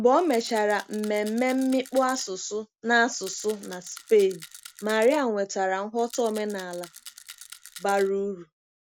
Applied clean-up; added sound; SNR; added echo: none; Rattle; 20 dB; none.